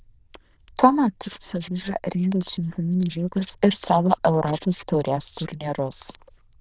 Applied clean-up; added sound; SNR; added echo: neural diffusion model UNIVERSE++.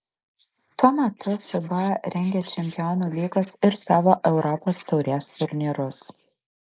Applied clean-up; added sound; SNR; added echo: neural mask model Resemble Enhance denoiser.